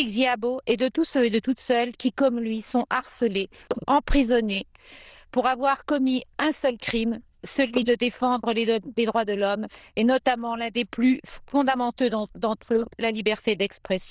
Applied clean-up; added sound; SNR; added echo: neural diffusion model UNIVERSE++.